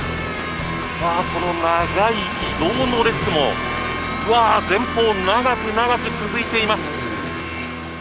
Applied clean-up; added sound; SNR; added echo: none; none; none; none.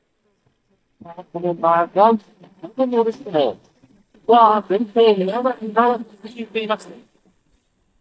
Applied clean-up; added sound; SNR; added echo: neural mask model DeepFilterNet 3.